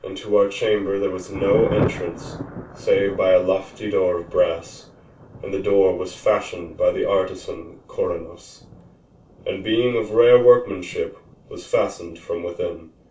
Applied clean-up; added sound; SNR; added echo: none; Thunder; 13 dB; reverberation time 0.2 s.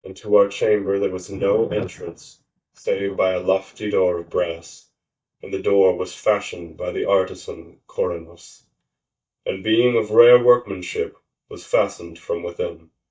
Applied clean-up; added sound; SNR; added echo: neural mask model DeepFilterNet 3.